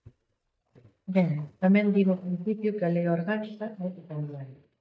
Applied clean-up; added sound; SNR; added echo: neural mask model DeepFilterNet 3.